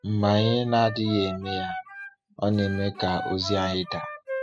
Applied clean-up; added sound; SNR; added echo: classical method spectral subtraction.